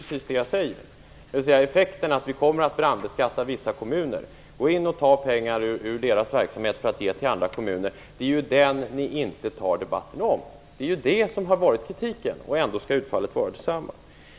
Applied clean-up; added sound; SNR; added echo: none; none; none; none.